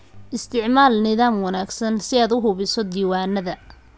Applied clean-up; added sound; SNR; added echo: none; none; none; none.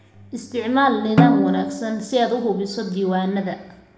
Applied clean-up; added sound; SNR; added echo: none; Snare drum; 1 dB; reverberation time 0.8 s.